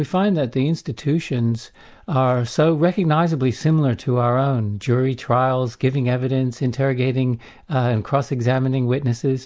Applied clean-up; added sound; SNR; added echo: none; none; none; none.